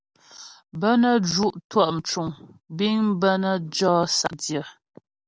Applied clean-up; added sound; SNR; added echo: none; none; none; none.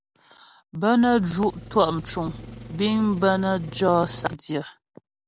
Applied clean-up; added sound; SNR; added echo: none; Engine; 15 dB; none.